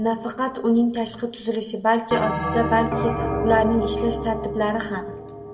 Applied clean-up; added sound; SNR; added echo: none; Bell; 5 dB; reverberation time 1.3 s.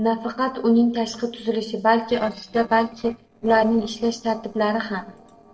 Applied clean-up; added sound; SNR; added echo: neural separator model SepFormer DNS4.